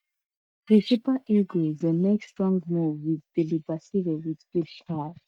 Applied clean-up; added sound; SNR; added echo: neural mask model DeepFilterNet 3.